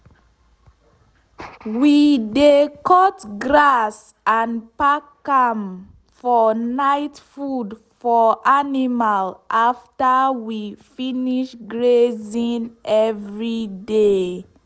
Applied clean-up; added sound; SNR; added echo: none; none; none; none.